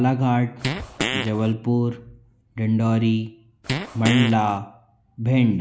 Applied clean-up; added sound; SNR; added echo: none; Fart; 5 dB; none.